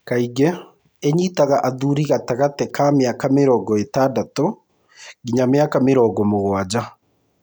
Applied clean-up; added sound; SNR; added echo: none; none; none; none.